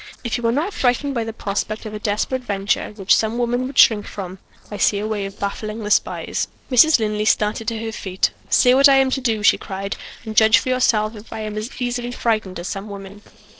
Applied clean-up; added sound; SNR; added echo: neural separator model SepFormer DNS4.